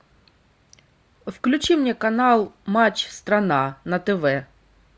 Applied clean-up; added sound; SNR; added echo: none; none; none; none.